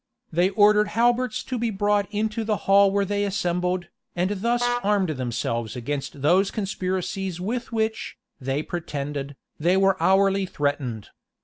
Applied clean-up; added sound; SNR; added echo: none; Vehicle horn, car horn, honking; 9 dB; none.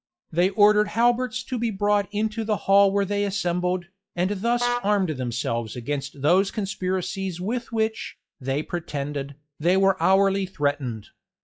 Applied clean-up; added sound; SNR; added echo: classical method log-MMSE.